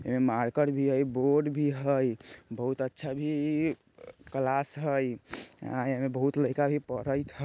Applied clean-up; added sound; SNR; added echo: none; none; none; none.